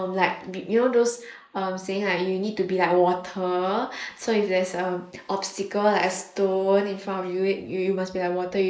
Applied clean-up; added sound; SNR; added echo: neural mask model Resemble Enhance denoiser.